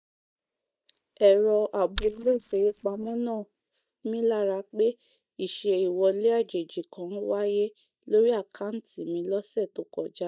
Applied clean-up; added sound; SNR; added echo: neural mask model DeepFilterNet 3.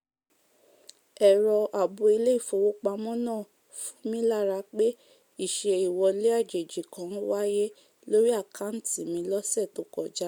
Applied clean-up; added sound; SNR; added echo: none; none; none; none.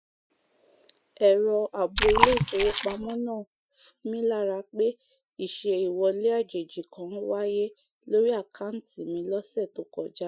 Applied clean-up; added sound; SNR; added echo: classical method Wiener filter.